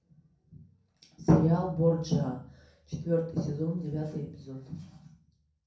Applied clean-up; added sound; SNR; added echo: none; none; none; reverberation time 0.5 s.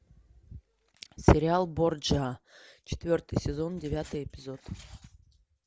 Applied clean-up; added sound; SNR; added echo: none; none; none; none.